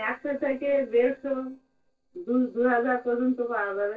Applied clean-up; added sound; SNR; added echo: neural separator model SepFormer DNS4.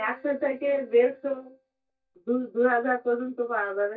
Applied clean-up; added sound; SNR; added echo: neural mask model DeepFilterNet 3.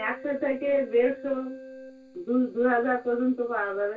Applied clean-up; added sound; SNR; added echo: none; Keyboard (musical); 19 dB; reverberation time 0.1 s.